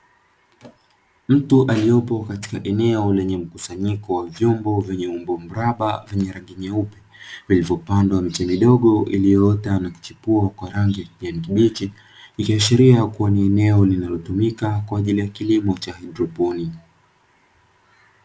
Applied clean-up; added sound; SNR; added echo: none; none; none; none.